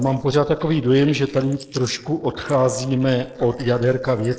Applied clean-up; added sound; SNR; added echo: neural mask model Resemble Enhance denoiser.